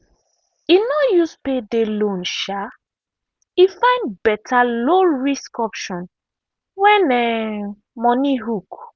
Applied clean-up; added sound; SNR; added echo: none; none; none; none.